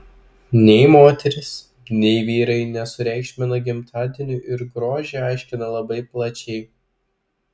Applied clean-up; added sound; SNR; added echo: none; none; none; none.